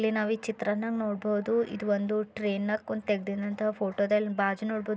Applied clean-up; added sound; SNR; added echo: none; none; none; none.